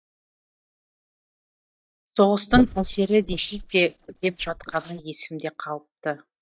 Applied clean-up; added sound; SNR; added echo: neural mask model DeepFilterNet 3.